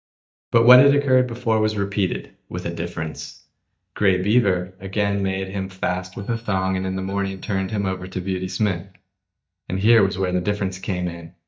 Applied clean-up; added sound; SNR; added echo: neural mask model DeepFilterNet 3.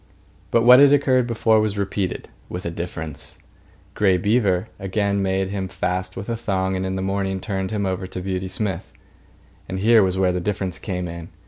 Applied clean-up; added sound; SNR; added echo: none; none; none; none.